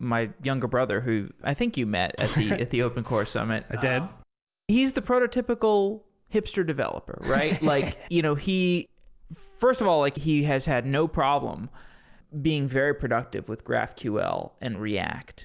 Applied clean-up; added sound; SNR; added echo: none; none; none; none.